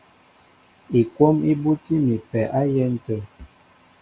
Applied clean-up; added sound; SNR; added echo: none; none; none; none.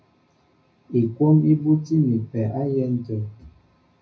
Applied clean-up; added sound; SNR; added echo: none; none; none; reverberation time 0.4 s.